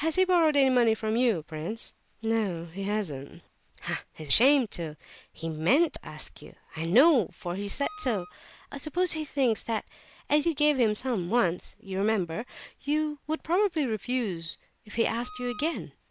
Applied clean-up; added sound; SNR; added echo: none; Wind instrument, woodwind instrument; 18 dB; none.